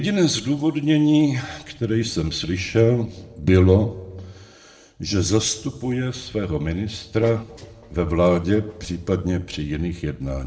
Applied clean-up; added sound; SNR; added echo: neural separator model SepFormer DNS4.